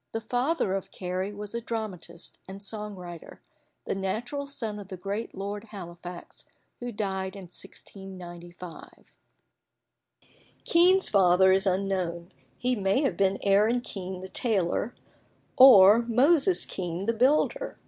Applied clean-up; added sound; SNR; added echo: none; none; none; none.